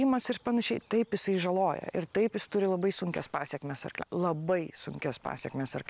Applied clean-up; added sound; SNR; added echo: none; none; none; none.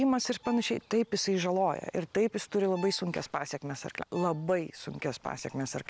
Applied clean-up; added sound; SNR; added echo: none; Bowed string instrument; 20 dB; none.